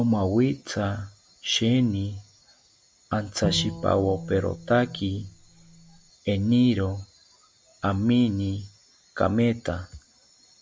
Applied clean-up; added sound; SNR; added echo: none; Bowed string instrument; 9 dB; none.